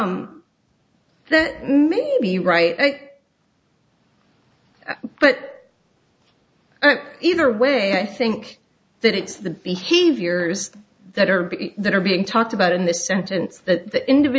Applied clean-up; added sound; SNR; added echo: none; none; none; none.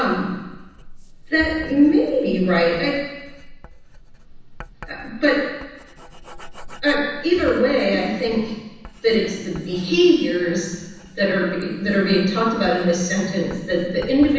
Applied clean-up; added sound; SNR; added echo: none; Writing; 18 dB; reverberation time 1.1 s.